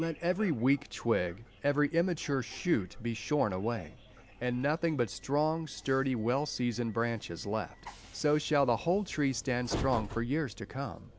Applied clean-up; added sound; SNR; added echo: none; Train; 15 dB; none.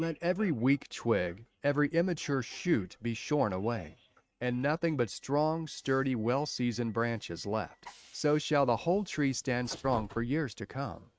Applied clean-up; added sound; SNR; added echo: neural mask model RNNoise.